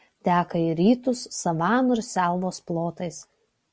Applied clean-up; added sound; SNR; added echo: none; none; none; none.